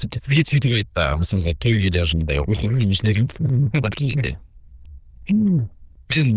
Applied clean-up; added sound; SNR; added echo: neural diffusion model UNIVERSE++.